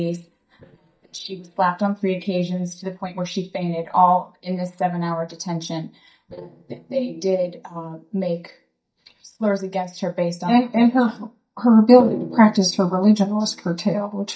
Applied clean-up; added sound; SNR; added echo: neural mask model DeepFilterNet 3.